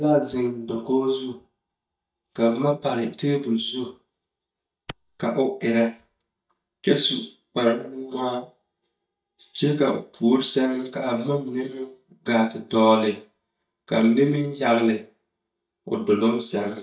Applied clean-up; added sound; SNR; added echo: neural mask model DeepFilterNet 3.